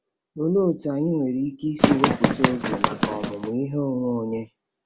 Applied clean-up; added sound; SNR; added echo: none; Run; -3 dB; none.